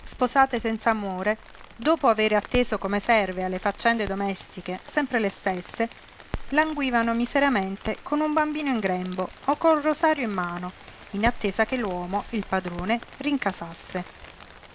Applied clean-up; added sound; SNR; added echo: none; Crackle + Rain; 15 dB; none.